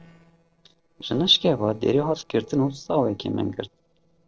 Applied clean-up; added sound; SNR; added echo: neural separator model SepFormer DNS4.